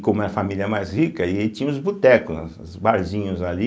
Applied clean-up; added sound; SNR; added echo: none; none; none; none.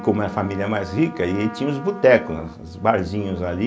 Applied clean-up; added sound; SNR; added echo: none; Trumpet; 17 dB; none.